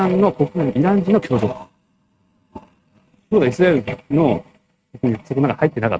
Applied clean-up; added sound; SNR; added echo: neural mask model RNNoise.